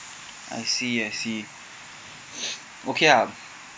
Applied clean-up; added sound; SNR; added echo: none; none; none; none.